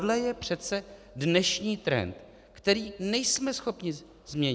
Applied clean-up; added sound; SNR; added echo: none; none; none; none.